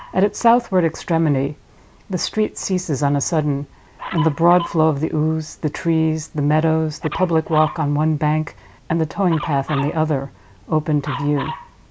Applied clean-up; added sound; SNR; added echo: none; Dog; 16 dB; none.